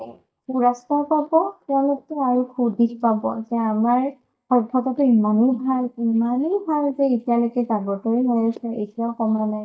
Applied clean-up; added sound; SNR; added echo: neural mask model DeepFilterNet 3.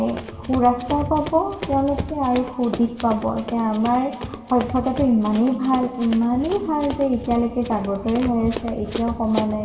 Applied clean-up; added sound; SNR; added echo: none; Run; 13 dB; reverberation time 2.2 s.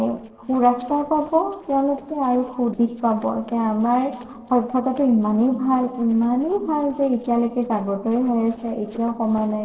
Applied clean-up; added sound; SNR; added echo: neural separator model SepFormer DNS4.